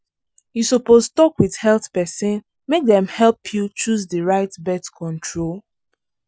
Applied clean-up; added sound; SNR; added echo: none; none; none; none.